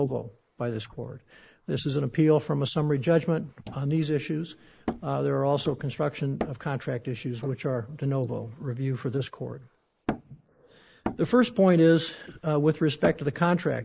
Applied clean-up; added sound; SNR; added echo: neural mask model Resemble Enhance denoiser.